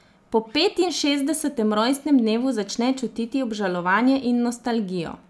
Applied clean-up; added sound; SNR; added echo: none; none; none; none.